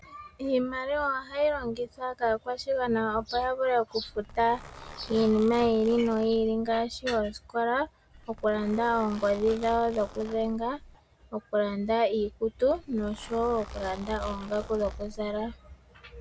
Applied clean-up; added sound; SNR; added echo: none; Zipper (clothing); 17 dB; none.